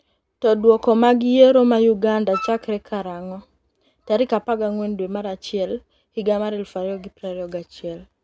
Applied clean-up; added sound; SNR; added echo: none; Wind instrument, woodwind instrument; 12 dB; none.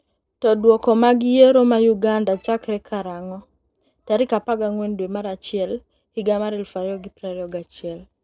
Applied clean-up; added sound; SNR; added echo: neural separator model SepFormer DNS4.